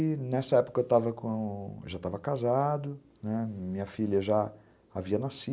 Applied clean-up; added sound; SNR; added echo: none; none; none; none.